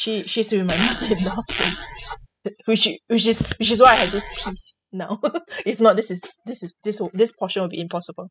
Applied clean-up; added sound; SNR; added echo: classical method spectral subtraction.